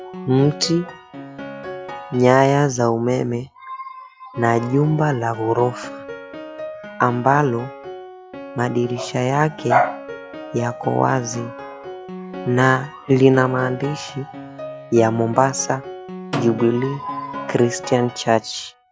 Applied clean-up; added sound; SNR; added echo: none; Snare drum + Piano; 13 dB; none.